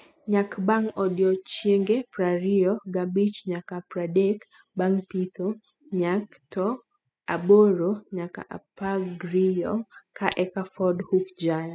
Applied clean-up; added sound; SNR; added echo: classical method spectral subtraction.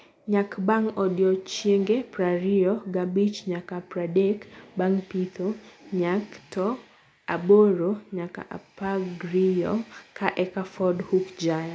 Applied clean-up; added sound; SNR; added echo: none; none; none; none.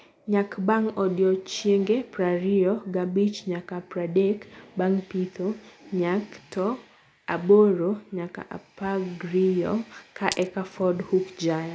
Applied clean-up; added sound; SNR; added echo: none; Glass; 16 dB; none.